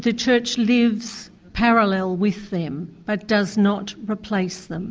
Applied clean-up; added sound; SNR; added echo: none; none; none; none.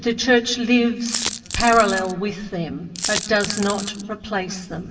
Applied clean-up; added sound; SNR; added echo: none; Coin (dropping); 7 dB; reverberation time 1.1 s.